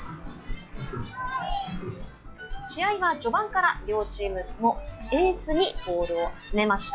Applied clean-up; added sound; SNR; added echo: classical method log-MMSE.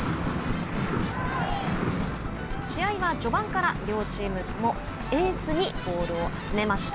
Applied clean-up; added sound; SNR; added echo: none; none; none; none.